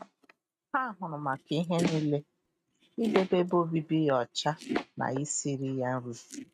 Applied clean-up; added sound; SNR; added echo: neural mask model RNNoise.